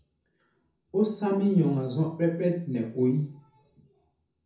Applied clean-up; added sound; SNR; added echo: none; none; none; reverberation time 0.6 s.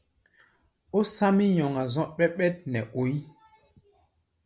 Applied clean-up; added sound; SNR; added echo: none; none; none; none.